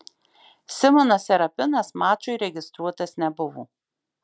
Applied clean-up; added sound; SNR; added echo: none; none; none; none.